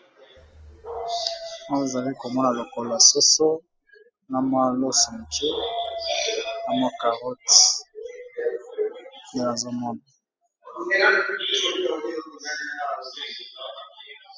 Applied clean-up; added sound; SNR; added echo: classical method spectral subtraction.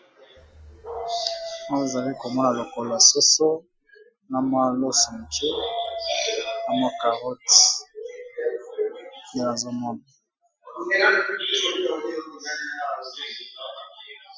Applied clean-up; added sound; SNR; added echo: classical method Wiener filter.